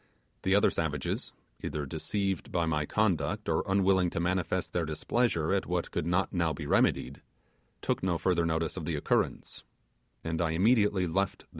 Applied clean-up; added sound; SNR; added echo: none; none; none; none.